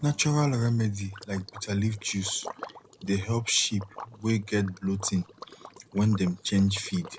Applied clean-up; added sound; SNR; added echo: none; Liquid; 19 dB; none.